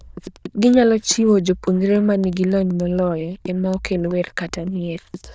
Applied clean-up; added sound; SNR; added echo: neural diffusion model UNIVERSE++.